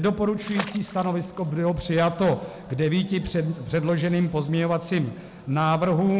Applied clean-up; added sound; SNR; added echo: none; Water / Splash, splatter; 14 dB; none.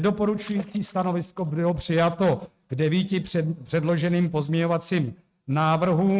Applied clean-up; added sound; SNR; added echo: neural mask model RNNoise.